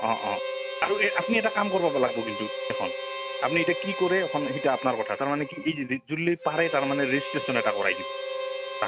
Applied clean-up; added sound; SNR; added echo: none; Harmonica; 5 dB; none.